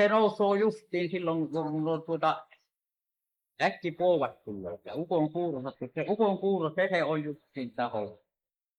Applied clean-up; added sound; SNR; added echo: neural mask model Resemble Enhance denoiser.